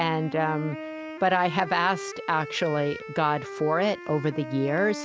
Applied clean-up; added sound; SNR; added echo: none; Wind instrument, woodwind instrument; 11 dB; none.